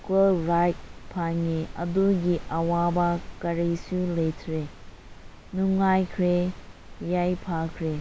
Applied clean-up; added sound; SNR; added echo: none; none; none; none.